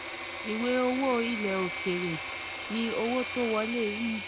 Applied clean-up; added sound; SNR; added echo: none; Engine / Mechanisms; 5 dB; none.